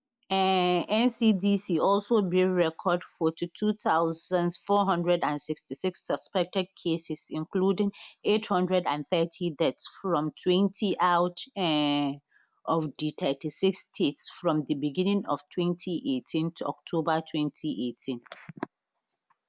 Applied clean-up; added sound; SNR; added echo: none; none; none; none.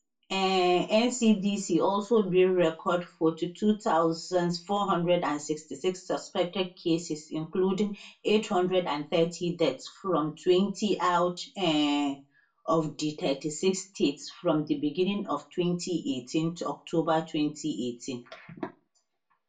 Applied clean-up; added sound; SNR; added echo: none; none; none; reverberation time 0.2 s.